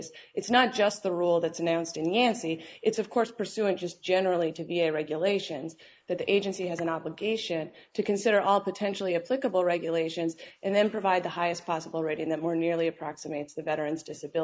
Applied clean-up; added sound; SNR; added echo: neural mask model Resemble Enhance denoiser.